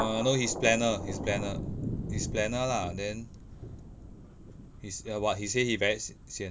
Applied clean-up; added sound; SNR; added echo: none; Thunder; 7 dB; none.